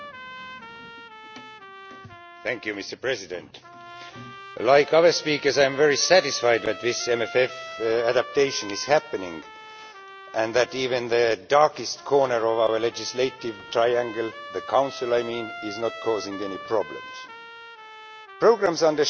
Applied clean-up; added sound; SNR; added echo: none; Trumpet; 16 dB; none.